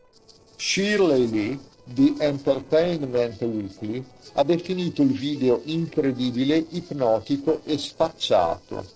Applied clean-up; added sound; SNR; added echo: neural separator model SepFormer DNS4.